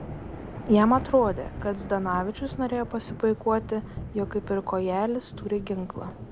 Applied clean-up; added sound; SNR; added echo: none; Thunder / Rain; 12 dB; none.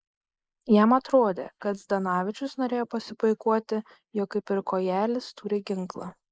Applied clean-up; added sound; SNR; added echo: neural mask model Resemble Enhance denoiser.